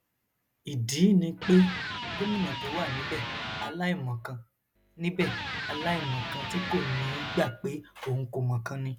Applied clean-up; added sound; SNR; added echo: none; Electric guitar; 7 dB; none.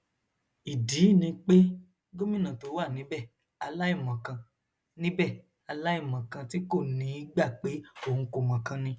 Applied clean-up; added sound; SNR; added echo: none; none; none; none.